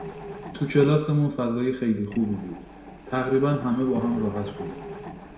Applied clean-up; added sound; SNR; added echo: none; Mechanisms; 14 dB; reverberation time 0.6 s.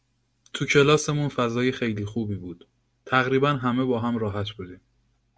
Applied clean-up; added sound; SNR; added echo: none; none; none; none.